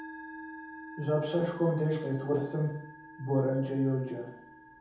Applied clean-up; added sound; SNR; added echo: none; Musical instrument; 15 dB; reverberation time 0.7 s.